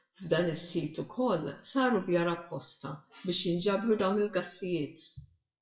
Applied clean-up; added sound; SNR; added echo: classical method WPE with log-MMSE.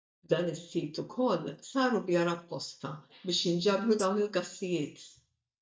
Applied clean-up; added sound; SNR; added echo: neural mask model DeepFilterNet 3.